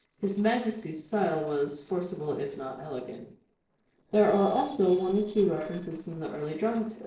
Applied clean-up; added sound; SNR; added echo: neural separator model SepFormer DNS4.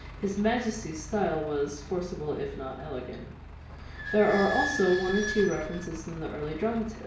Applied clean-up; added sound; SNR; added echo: none; Squeak / Idling; 9 dB; reverberation time 0.6 s.